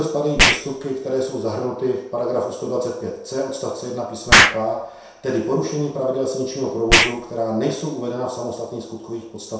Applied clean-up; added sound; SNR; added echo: none; Explosion; 0 dB; reverberation time 0.7 s.